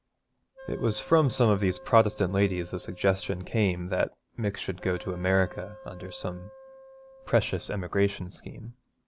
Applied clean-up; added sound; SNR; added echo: none; Wind instrument, woodwind instrument; 19 dB; none.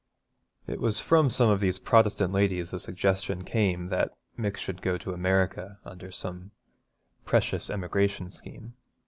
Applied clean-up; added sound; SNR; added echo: none; none; none; none.